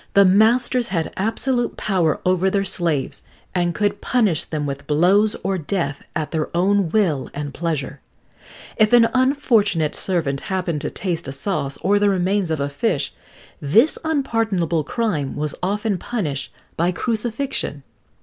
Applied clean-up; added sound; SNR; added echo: none; none; none; none.